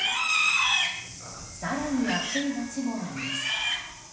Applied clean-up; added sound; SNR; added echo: none; Livestock, farm animals, working animals; -4 dB; reverberation time 0.9 s.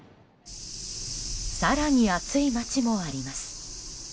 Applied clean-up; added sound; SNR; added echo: none; none; none; none.